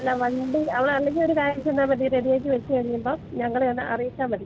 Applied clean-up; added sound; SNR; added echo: none; Fixed-wing aircraft, airplane; 16 dB; none.